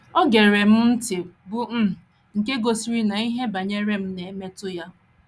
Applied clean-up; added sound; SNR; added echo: none; none; none; none.